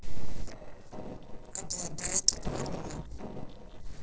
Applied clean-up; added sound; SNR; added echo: neural separator model SepFormer DNS4.